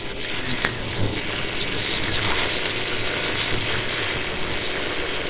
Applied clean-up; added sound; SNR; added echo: neural separator model SepFormer WHAMR!.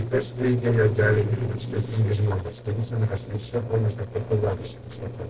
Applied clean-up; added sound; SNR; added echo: neural separator model SepFormer DNS4.